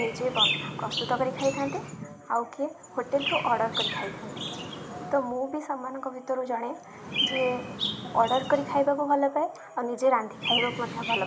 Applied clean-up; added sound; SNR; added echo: none; Chirp, tweet; 5 dB; reverberation time 0.4 s.